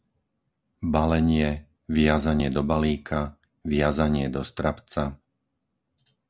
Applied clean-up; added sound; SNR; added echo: none; none; none; none.